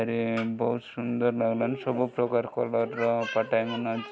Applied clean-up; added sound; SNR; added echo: none; none; none; none.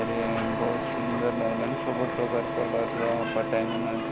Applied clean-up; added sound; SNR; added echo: none; Printer; 1 dB; none.